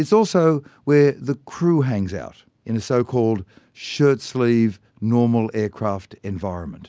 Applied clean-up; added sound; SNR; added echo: none; none; none; none.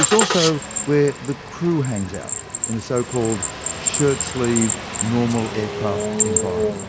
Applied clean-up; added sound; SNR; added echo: none; Bell + Engine starting; 1 dB; none.